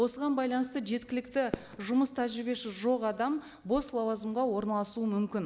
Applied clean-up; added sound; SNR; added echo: none; Fireworks; 15 dB; none.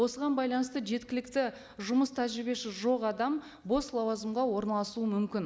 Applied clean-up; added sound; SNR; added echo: none; none; none; none.